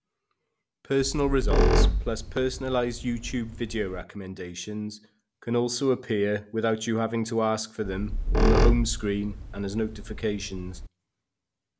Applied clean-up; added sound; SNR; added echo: none; Squeak; -3 dB; none.